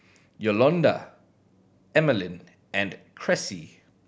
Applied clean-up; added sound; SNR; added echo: none; none; none; none.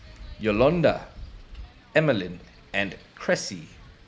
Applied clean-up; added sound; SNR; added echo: none; Wind; 17 dB; none.